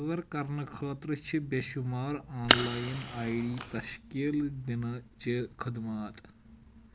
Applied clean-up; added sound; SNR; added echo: none; Fire; -3 dB; none.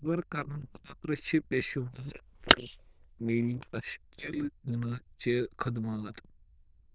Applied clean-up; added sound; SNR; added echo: neural diffusion model UNIVERSE++.